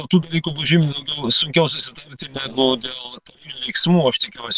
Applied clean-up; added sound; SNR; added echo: neural separator model SepFormer WHAM!.